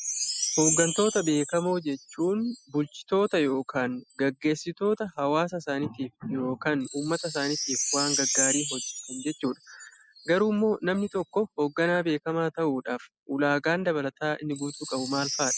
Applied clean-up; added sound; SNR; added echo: classical method spectral subtraction.